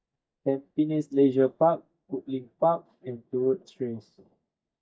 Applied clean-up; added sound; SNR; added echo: neural mask model DeepFilterNet 3.